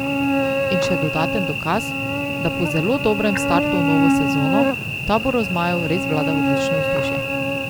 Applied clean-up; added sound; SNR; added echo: none; Cricket / Buzz; -3 dB; none.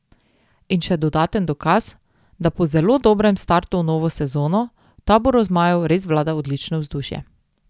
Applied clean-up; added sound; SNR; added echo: none; none; none; none.